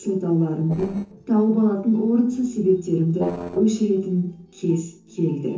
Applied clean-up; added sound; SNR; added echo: neural separator model SepFormer DNS4.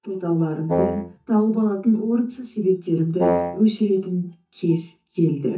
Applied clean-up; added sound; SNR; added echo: neural mask model DeepFilterNet 3.